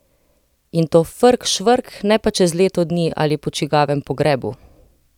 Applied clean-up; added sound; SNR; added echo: none; none; none; none.